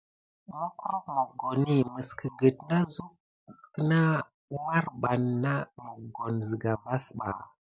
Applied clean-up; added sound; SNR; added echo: none; none; none; none.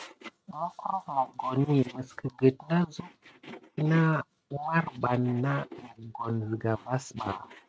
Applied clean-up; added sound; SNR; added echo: neural mask model RNNoise.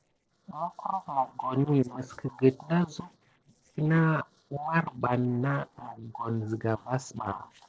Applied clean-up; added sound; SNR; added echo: neural separator model SepFormer DNS4.